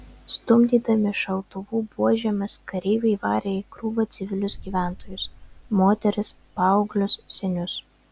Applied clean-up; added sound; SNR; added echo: none; Boom; 18 dB; none.